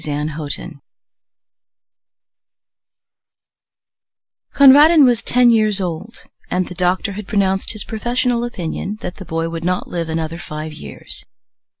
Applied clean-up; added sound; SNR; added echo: none; none; none; none.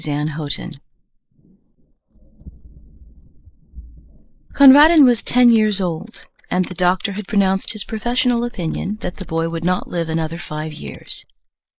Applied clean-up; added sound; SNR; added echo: neural mask model Resemble Enhance denoiser.